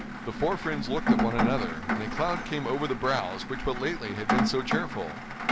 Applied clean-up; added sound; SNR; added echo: none; Rain; 0 dB; none.